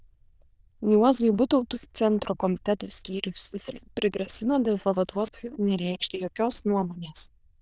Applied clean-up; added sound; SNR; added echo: neural diffusion model UNIVERSE++.